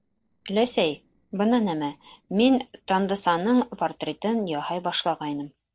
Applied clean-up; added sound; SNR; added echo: neural separator model SepFormer DNS4.